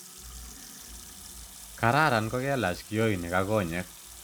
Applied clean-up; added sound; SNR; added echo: none; Sink (filling or washing) / Water tap, faucet; 17 dB; none.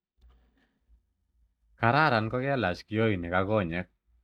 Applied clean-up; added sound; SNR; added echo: neural mask model DeepFilterNet 3.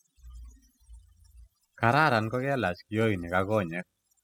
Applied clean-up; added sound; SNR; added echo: classical method spectral subtraction.